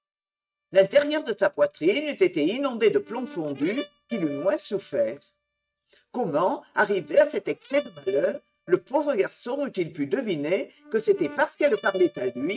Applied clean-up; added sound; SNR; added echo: neural mask model RNNoise.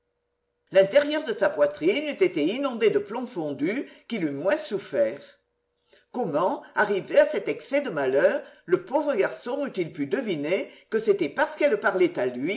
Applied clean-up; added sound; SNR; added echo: none; none; none; none.